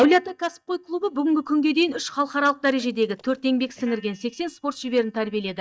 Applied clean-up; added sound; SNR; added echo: neural mask model DeepFilterNet 3.